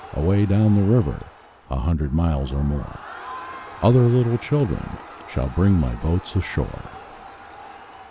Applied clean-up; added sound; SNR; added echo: none; Crowd; 18 dB; none.